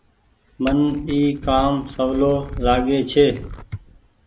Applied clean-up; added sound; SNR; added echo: none; Glass; 12 dB; none.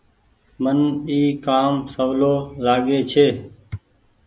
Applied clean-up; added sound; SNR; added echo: none; none; none; none.